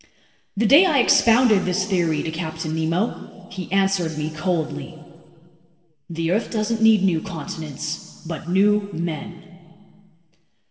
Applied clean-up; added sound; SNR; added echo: none; none; none; reverberation time 2.1 s.